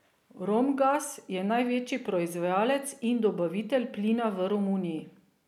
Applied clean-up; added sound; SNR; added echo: none; none; none; none.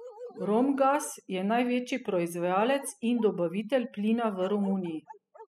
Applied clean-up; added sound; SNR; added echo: classical method spectral subtraction.